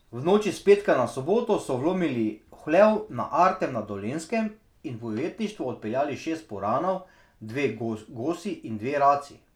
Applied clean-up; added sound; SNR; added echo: none; none; none; none.